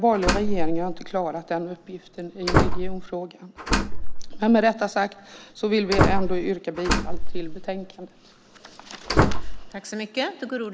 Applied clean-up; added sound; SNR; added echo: none; Slam; -3 dB; none.